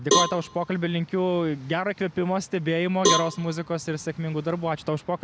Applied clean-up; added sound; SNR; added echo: none; Cowbell; 3 dB; none.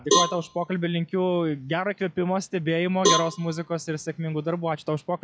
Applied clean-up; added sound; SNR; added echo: classical method log-MMSE.